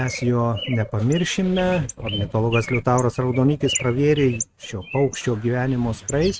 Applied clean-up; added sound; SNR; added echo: neural mask model RNNoise.